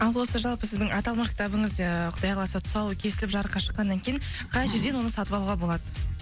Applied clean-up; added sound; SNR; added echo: none; none; none; none.